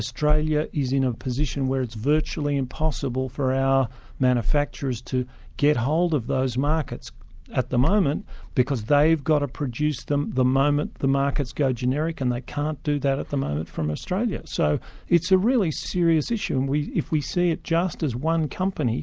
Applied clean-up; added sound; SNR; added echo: none; none; none; none.